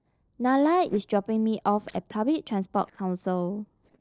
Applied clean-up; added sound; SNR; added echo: neural separator model SepFormer DNS4.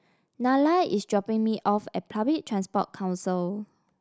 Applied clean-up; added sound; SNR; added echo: none; none; none; none.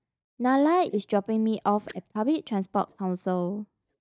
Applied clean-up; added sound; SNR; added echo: neural mask model DeepFilterNet 3.